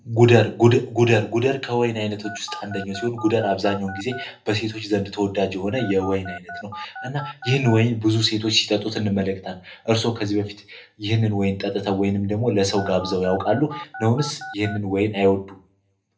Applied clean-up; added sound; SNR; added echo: none; Telephone; 14 dB; reverberation time 0.3 s.